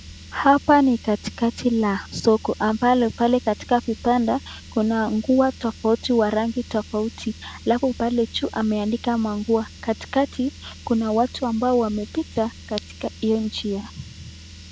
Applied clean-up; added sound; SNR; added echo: none; Car; 19 dB; none.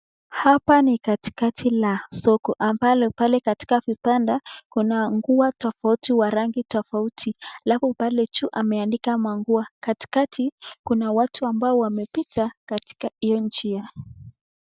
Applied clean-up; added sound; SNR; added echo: none; none; none; none.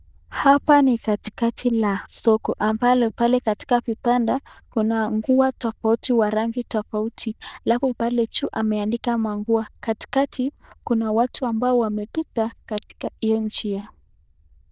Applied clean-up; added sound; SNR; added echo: neural diffusion model UNIVERSE++.